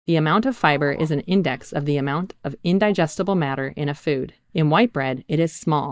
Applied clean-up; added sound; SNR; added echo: neural mask model DeepFilterNet 3.